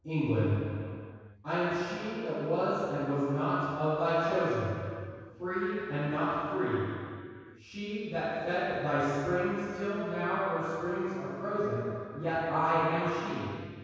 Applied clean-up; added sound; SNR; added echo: none; none; none; reverberation time 2.2 s.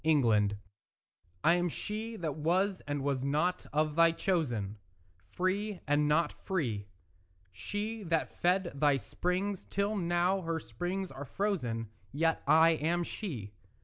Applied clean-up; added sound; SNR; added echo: none; none; none; none.